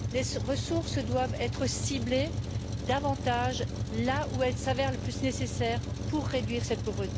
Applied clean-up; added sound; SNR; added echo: none; Truck; 1 dB; none.